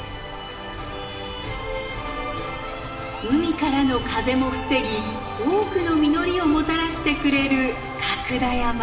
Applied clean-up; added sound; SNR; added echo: none; Sink (filling or washing) / Water tap, faucet; 17 dB; reverberation time 2.5 s.